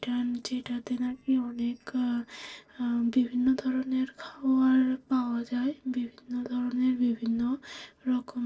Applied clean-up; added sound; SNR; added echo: neural separator model SepFormer DNS4.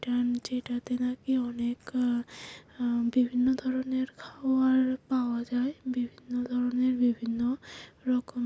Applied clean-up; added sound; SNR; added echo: none; none; none; none.